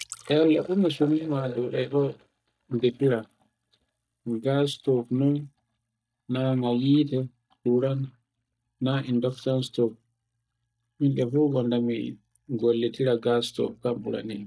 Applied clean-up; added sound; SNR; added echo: neural mask model DeepFilterNet 3.